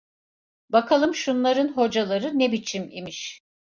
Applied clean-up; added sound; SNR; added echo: none; none; none; none.